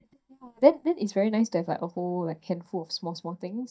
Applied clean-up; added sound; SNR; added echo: neural mask model DeepFilterNet 3.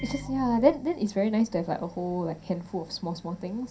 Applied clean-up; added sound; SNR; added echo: none; Microwave oven; 17 dB; reverberation time 0.3 s.